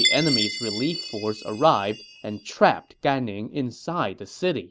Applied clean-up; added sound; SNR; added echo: none; Chime; 6 dB; none.